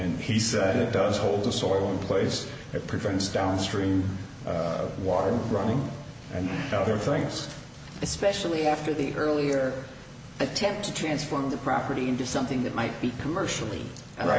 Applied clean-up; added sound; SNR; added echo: none; none; none; none.